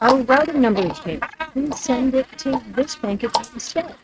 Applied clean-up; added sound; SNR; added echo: neural mask model RNNoise.